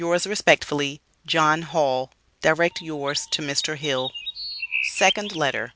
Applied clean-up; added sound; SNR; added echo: none; Chirp, tweet; 8 dB; none.